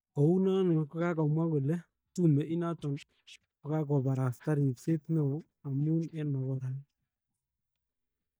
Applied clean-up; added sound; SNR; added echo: neural mask model DeepFilterNet 3.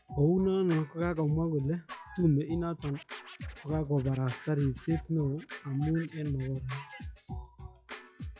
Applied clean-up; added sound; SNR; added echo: classical method log-MMSE.